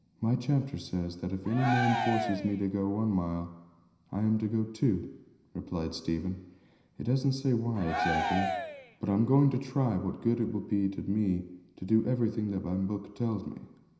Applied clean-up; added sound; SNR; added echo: none; Cheering; 3 dB; reverberation time 0.9 s.